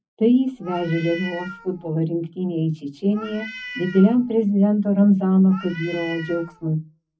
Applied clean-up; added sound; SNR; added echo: none; Meow; 16 dB; reverberation time 0.3 s.